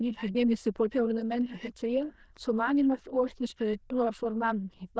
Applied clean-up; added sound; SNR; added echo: neural diffusion model UNIVERSE++.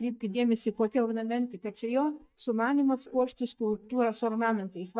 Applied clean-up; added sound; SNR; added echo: neural mask model DeepFilterNet 3.